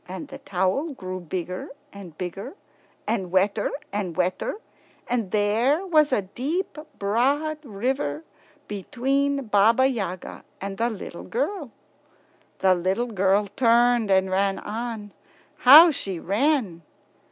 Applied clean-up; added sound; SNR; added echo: none; none; none; none.